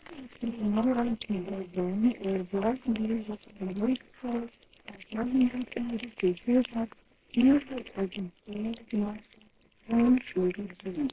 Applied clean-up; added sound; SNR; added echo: neural separator model SepFormer WHAMR!.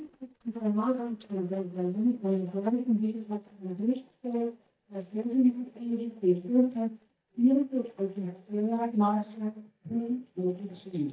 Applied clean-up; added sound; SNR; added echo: neural mask model DeepFilterNet 3.